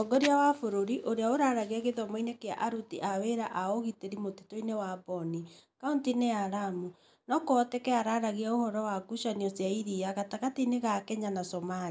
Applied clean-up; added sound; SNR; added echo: none; none; none; none.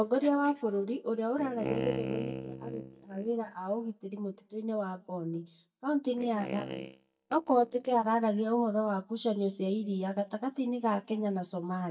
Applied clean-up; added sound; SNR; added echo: neural mask model DeepFilterNet 3.